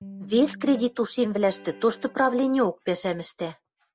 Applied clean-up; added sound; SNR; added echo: none; Electric guitar; 19 dB; none.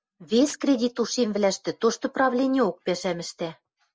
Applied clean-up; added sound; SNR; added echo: none; none; none; none.